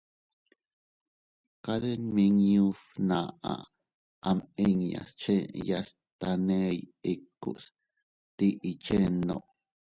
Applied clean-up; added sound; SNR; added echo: none; none; none; none.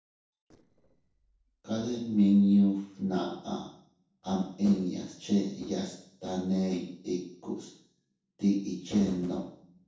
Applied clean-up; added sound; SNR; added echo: neural separator model SepFormer DNS4.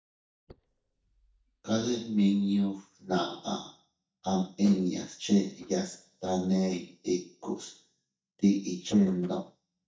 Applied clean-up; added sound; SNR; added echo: neural mask model DeepFilterNet 3.